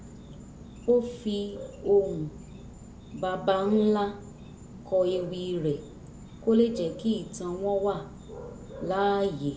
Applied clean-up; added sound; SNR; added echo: none; Insect; 17 dB; reverberation time 0.7 s.